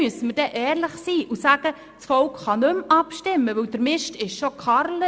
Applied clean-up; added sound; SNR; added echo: none; none; none; none.